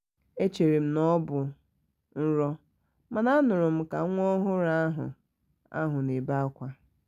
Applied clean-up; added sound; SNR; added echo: none; none; none; none.